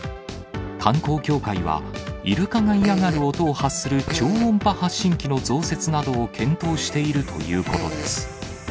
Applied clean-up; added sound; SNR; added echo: none; Fart; 11 dB; none.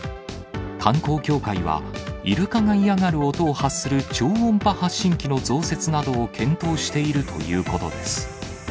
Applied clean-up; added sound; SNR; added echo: none; none; none; none.